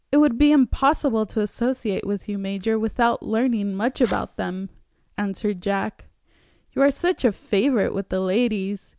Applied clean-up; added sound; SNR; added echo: none; Fireworks; 19 dB; none.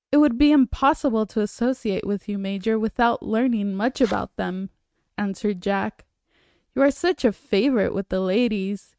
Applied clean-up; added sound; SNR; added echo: neural mask model RNNoise.